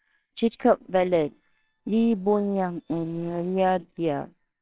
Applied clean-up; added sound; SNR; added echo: neural separator model SepFormer WHAMR!.